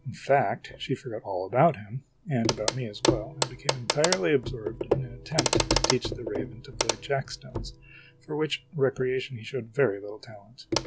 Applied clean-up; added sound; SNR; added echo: none; Clock; 2 dB; none.